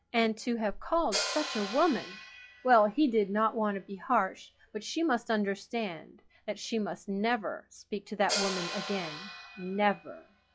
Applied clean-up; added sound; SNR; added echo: classical method log-MMSE.